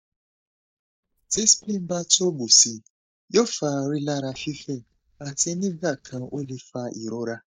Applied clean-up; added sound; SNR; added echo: neural mask model DeepFilterNet 3.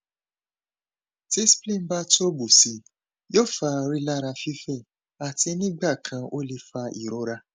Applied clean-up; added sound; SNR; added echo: none; none; none; none.